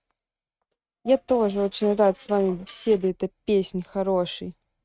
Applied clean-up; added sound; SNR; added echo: neural mask model RNNoise.